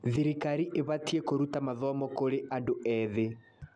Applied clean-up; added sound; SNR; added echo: none; none; none; none.